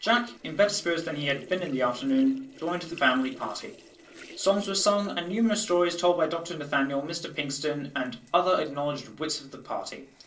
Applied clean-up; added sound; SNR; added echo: neural separator model SepFormer DNS4.